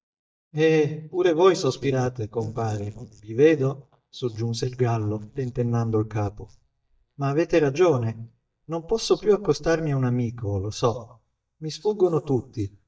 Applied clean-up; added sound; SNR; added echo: neural mask model DeepFilterNet 3.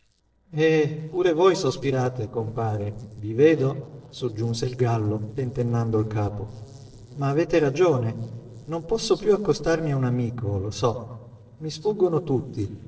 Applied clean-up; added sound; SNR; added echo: neural separator model SepFormer DNS4.